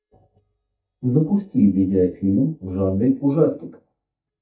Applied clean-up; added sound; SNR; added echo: neural mask model DeepFilterNet 3.